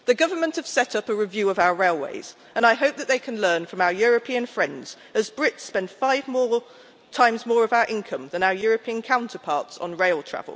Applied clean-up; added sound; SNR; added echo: none; none; none; none.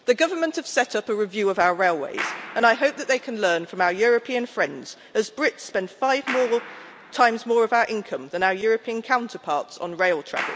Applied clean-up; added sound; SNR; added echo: none; Clapping; 16 dB; none.